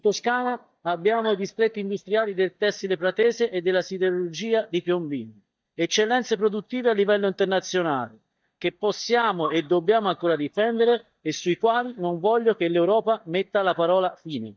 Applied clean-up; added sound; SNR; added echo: neural mask model DeepFilterNet 3.